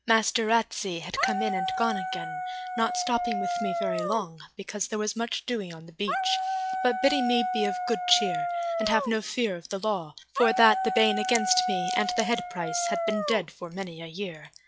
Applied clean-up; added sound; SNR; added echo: classical method log-MMSE.